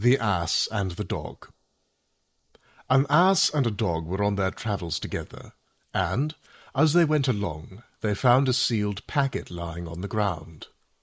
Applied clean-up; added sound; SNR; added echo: neural mask model Resemble Enhance denoiser.